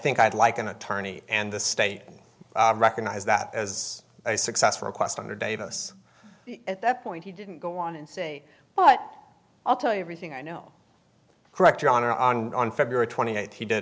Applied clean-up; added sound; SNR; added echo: none; none; none; none.